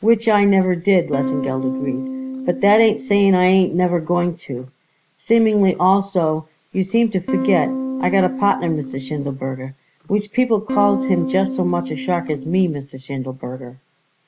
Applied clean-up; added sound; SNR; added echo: none; Electric guitar / Strum; 6 dB; none.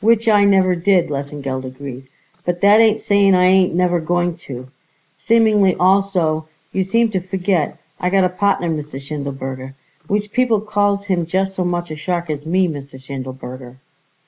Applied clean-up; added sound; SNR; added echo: none; none; none; none.